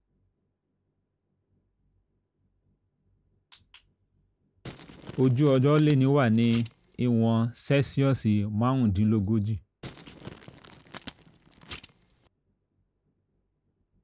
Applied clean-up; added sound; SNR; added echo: none; Crumpling, crinkling; 16 dB; none.